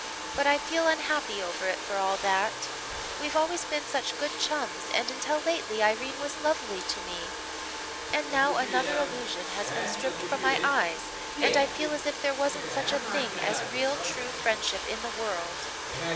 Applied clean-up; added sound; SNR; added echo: none; Domestic sounds, home sounds; 4 dB; none.